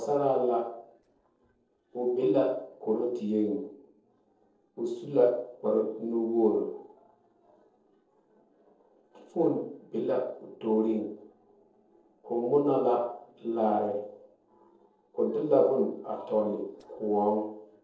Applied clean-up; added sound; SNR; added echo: neural separator model SepFormer DNS4.